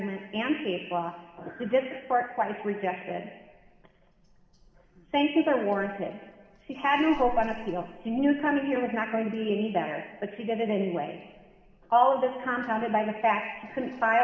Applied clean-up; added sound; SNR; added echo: none; none; none; reverberation time 1.6 s.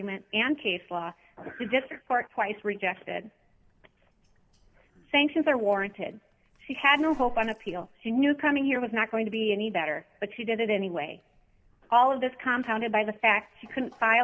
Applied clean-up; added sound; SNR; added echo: none; none; none; none.